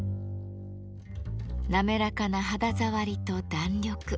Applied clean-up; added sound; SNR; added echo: none; none; none; none.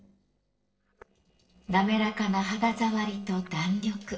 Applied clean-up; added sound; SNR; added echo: neural separator model SepFormer DNS4.